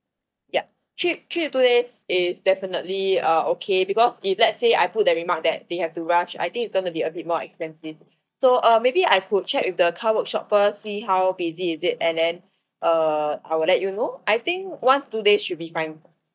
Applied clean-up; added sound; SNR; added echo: neural mask model DeepFilterNet 3.